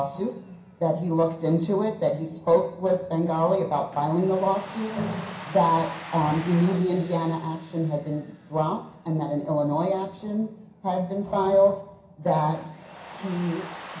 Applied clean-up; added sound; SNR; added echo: none; Domestic sounds, home sounds; 19 dB; reverberation time 0.5 s.